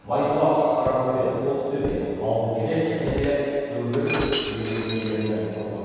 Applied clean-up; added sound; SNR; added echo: none; Shatter; 11 dB; reverberation time 2.2 s.